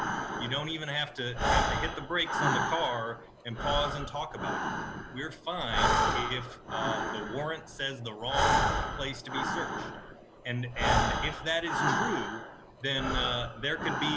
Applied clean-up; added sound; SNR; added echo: none; Breathing; -3 dB; none.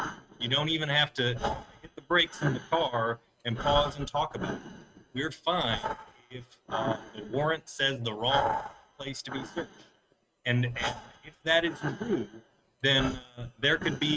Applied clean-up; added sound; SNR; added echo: neural mask model RNNoise.